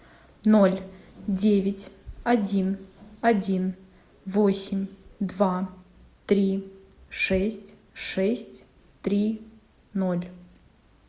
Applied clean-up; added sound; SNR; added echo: none; none; none; none.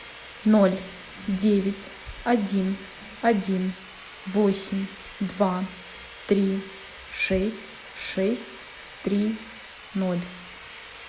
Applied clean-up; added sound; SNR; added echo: none; Sawing; 17 dB; none.